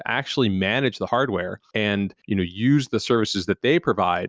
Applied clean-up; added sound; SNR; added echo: none; none; none; none.